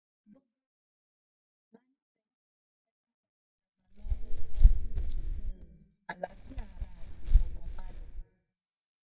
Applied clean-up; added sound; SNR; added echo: neural mask model DeepFilterNet 3.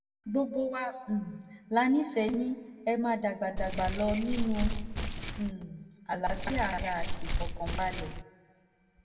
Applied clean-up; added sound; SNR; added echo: none; Keys jangling; -3 dB; reverberation time 1.0 s.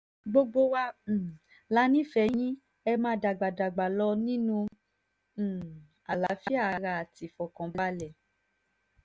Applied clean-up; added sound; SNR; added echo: none; none; none; none.